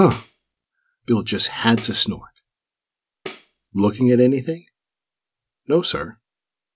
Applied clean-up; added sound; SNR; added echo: none; Tambourine; 13 dB; none.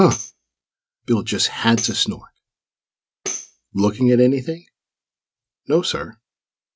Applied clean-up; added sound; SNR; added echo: neural mask model RNNoise.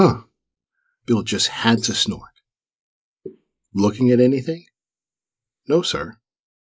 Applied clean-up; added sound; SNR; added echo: neural mask model Resemble Enhance denoiser.